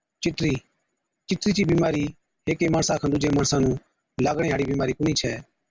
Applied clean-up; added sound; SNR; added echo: none; none; none; none.